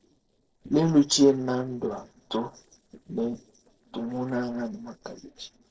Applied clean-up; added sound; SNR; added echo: neural separator model SepFormer DNS4.